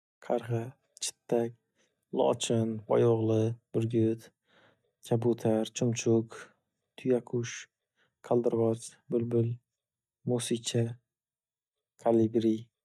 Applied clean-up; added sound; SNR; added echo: neural mask model DeepFilterNet 3.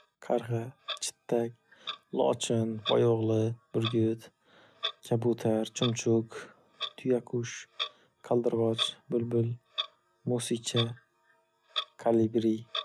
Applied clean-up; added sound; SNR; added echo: none; Clock; 11 dB; none.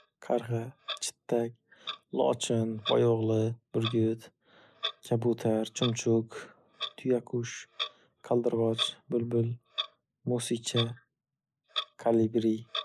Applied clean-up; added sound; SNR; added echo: neural mask model Resemble Enhance denoiser.